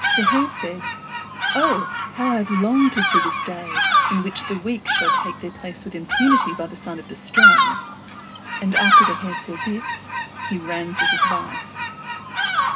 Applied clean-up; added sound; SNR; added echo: none; Bird vocalization, bird call, bird song; -5 dB; reverberation time 0.2 s.